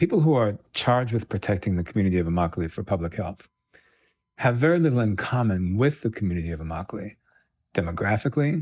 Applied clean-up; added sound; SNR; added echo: neural mask model DeepFilterNet 3.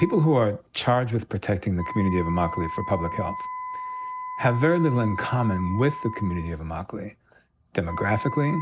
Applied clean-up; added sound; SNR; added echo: none; Wind instrument, woodwind instrument; 11 dB; none.